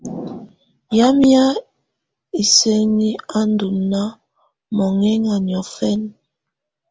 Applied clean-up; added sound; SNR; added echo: none; none; none; none.